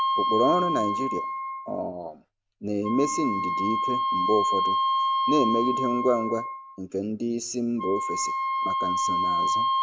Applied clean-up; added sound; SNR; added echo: none; Wind instrument, woodwind instrument; -2 dB; none.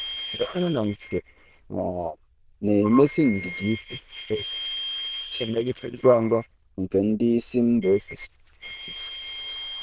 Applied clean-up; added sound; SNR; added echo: neural diffusion model UNIVERSE++.